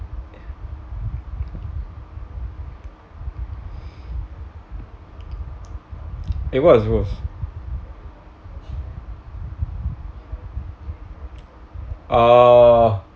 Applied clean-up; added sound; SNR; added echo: none; none; none; none.